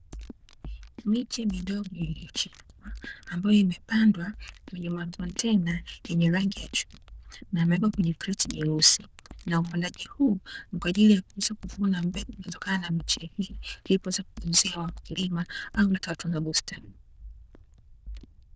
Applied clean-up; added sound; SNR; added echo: neural diffusion model UNIVERSE++.